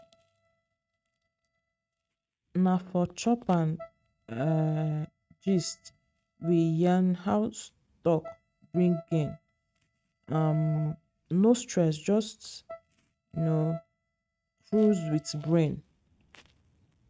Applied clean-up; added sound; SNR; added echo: neural mask model RNNoise.